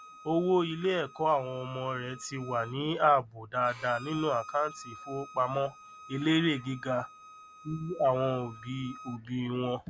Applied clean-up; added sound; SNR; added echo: none; Bowed string instrument; 19 dB; none.